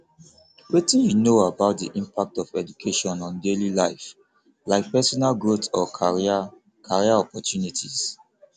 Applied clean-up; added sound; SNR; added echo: none; none; none; none.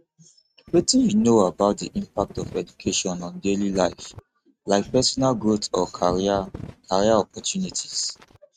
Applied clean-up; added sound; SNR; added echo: neural mask model RNNoise.